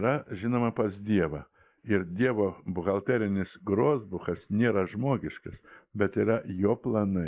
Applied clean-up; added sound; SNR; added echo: neural mask model Resemble Enhance denoiser.